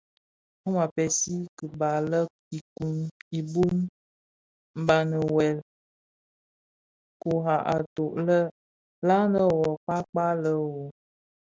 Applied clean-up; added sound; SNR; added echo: none; none; none; none.